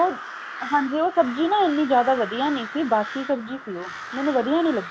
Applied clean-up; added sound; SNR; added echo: none; Crow; 12 dB; none.